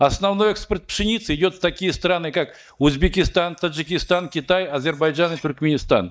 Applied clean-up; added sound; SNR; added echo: neural mask model DeepFilterNet 3.